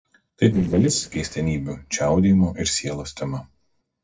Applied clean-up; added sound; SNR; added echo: neural separator model SepFormer DNS4.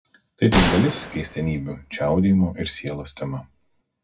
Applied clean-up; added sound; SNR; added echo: none; Gunshot, gunfire; 6 dB; reverberation time 0.4 s.